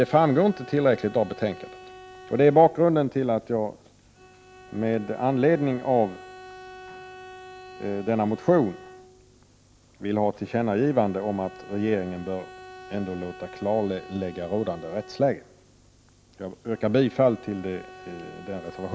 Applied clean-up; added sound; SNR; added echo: none; Bowed string instrument; 19 dB; none.